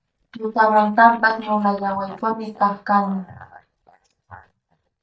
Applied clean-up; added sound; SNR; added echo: neural mask model DeepFilterNet 3.